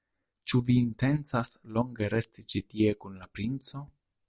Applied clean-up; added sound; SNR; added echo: none; none; none; none.